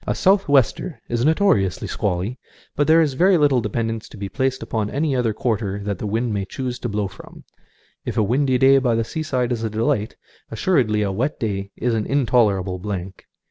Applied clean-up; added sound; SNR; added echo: none; none; none; none.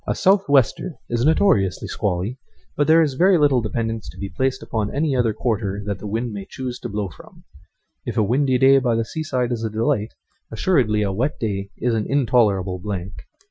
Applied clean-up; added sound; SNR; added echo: classical method Wiener filter.